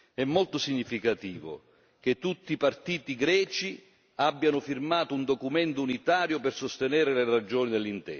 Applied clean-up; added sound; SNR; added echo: none; none; none; none.